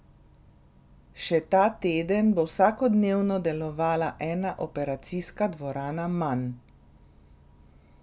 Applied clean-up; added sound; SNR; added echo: none; none; none; none.